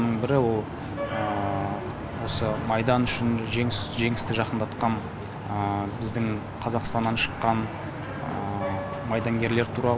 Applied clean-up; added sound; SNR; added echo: none; Piano; 17 dB; none.